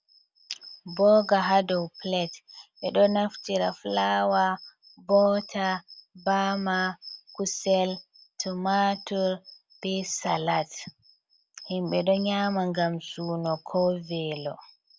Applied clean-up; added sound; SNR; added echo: none; none; none; none.